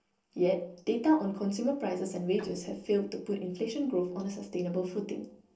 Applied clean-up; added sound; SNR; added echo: neural separator model SepFormer DNS4.